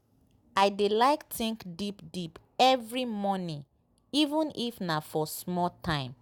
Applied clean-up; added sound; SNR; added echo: none; none; none; none.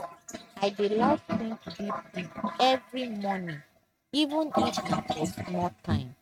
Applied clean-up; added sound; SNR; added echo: neural mask model RNNoise.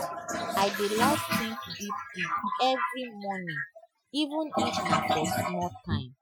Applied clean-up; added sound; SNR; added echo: classical method Wiener filter.